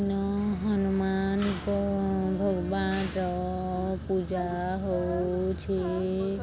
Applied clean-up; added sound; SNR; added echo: none; Mechanisms; 14 dB; none.